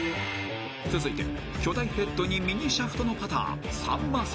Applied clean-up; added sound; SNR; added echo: none; none; none; none.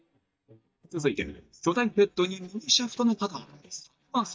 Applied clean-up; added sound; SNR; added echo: neural mask model DeepFilterNet 3.